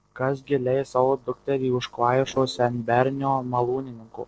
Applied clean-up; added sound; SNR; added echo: neural separator model SepFormer DNS4.